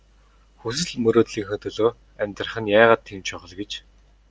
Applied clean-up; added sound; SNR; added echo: none; none; none; none.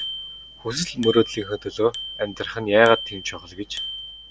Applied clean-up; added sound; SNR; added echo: none; Bicycle bell; 12 dB; none.